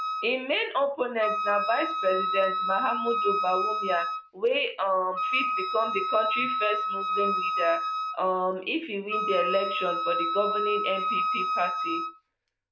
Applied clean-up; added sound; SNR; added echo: none; Wind instrument, woodwind instrument; 1 dB; none.